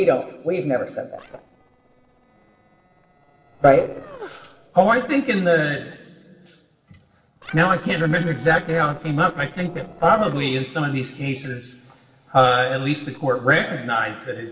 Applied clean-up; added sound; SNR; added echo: neural separator model SepFormer DNS4.